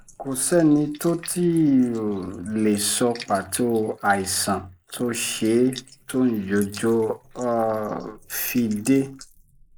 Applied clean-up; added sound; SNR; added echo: neural mask model Resemble Enhance denoiser.